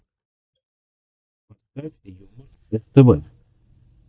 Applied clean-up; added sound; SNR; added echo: neural mask model DeepFilterNet 3.